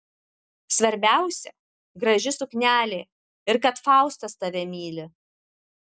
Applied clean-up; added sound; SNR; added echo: none; none; none; none.